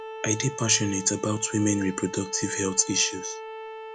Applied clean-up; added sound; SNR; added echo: none; Bowed string instrument; 11 dB; none.